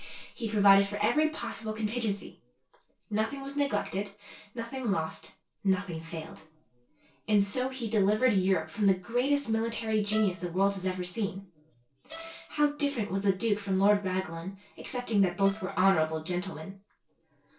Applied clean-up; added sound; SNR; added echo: neural separator model SepFormer DNS4.